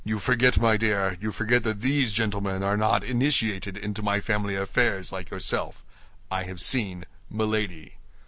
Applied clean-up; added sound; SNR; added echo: none; none; none; none.